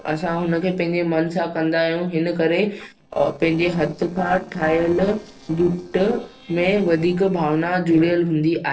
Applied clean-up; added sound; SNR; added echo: neural separator model SepFormer DNS4.